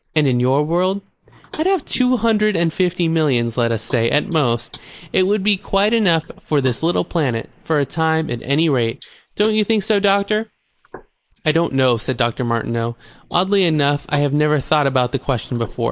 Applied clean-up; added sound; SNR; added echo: neural mask model Resemble Enhance denoiser.